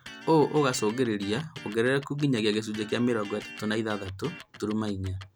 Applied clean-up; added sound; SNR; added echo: none; Electric guitar; 18 dB; none.